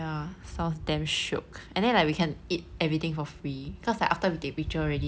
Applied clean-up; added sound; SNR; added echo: none; none; none; none.